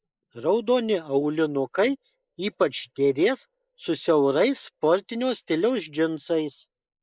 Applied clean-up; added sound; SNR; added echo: neural mask model Resemble Enhance denoiser.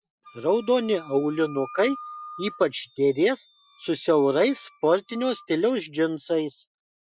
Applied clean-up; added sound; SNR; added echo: classical method Wiener filter.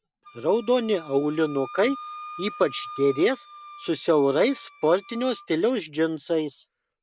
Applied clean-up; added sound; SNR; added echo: none; Wind instrument, woodwind instrument; 18 dB; none.